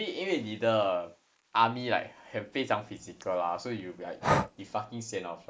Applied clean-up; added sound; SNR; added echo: neural mask model Resemble Enhance denoiser.